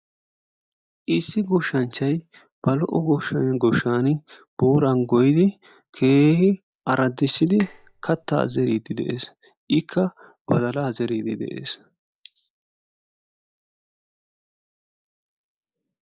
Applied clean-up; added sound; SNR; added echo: neural mask model DeepFilterNet 3.